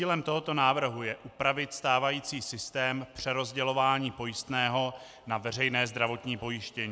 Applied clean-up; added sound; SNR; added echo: none; none; none; none.